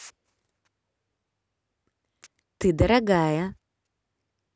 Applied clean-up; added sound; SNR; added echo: none; none; none; none.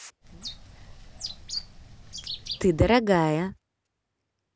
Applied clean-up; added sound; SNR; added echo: none; Bird; 11 dB; none.